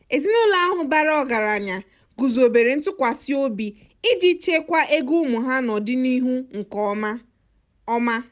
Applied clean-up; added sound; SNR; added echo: none; none; none; none.